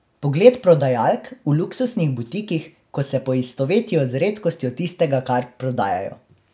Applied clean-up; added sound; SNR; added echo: none; none; none; none.